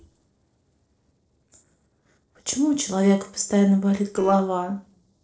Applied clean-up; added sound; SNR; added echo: neural separator model SepFormer DNS4.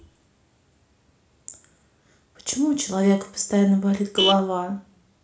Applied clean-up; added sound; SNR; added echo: none; Vehicle horn, car horn, honking; 10 dB; reverberation time 0.4 s.